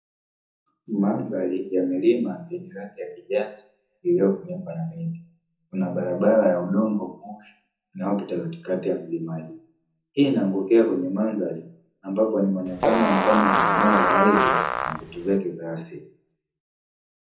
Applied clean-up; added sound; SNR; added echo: none; Fart; -3 dB; reverberation time 0.6 s.